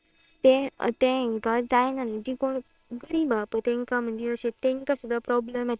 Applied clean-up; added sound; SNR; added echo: neural separator model SepFormer WHAM!.